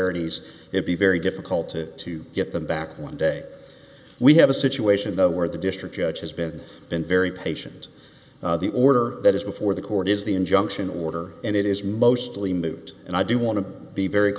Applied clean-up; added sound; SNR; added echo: none; none; none; none.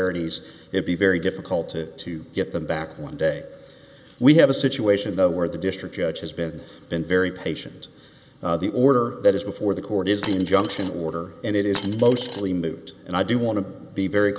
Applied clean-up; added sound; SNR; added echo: none; Coin (dropping); 13 dB; none.